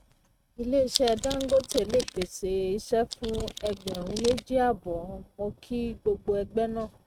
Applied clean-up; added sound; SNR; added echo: neural mask model RNNoise.